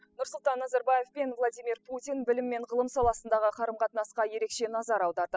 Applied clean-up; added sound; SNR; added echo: classical method spectral subtraction.